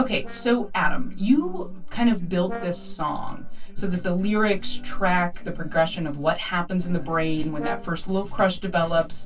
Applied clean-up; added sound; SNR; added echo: neural separator model SepFormer DNS4.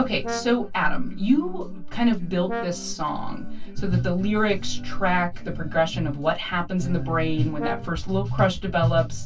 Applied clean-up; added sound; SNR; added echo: none; Brass instrument; 14 dB; reverberation time 0.1 s.